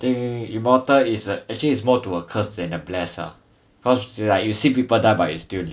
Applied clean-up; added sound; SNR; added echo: none; none; none; none.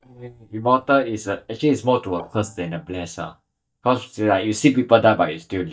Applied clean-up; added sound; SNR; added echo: neural mask model DeepFilterNet 3.